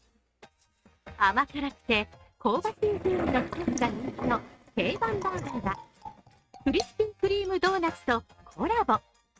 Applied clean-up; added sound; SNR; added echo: neural mask model RNNoise.